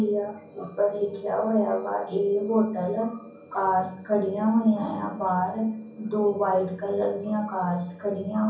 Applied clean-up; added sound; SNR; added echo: none; none; none; reverberation time 0.6 s.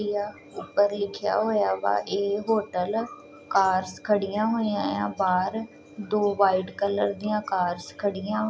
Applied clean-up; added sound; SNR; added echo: none; none; none; none.